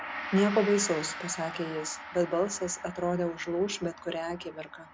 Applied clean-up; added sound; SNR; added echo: none; Gong; 11 dB; none.